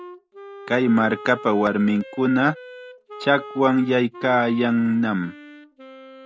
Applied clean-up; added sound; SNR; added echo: none; Wind instrument, woodwind instrument; 17 dB; none.